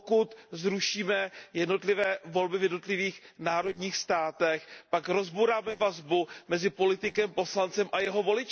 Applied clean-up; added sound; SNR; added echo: neural separator model SepFormer DNS4.